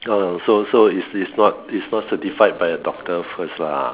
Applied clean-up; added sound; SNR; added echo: none; none; none; none.